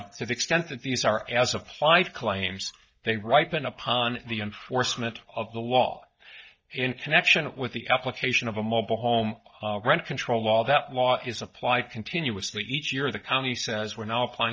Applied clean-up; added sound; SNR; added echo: neural mask model DeepFilterNet 3.